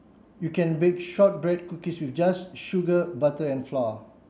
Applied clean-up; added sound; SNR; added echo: none; none; none; none.